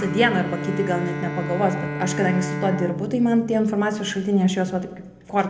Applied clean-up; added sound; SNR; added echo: none; Bowed string instrument; 8 dB; reverberation time 0.7 s.